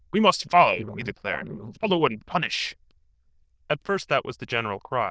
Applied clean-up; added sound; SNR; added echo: neural diffusion model UNIVERSE++.